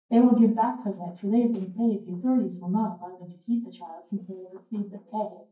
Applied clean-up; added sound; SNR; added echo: neural mask model DeepFilterNet 3.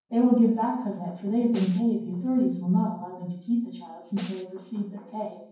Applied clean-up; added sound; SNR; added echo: none; Snare drum; 19 dB; reverberation time 0.9 s.